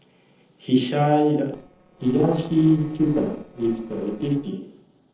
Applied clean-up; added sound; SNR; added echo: neural separator model SepFormer DNS4.